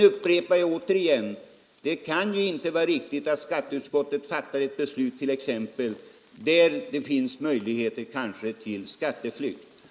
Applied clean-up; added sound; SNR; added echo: neural mask model Resemble Enhance denoiser.